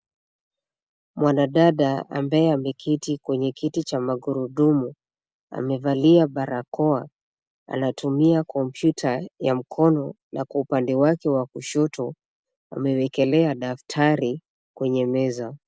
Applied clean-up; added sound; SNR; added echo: none; none; none; none.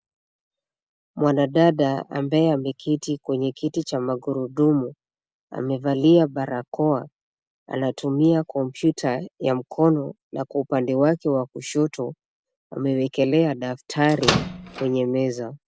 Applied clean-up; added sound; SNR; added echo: none; Microwave oven; 3 dB; none.